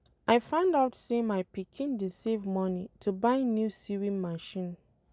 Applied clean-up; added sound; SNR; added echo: none; none; none; none.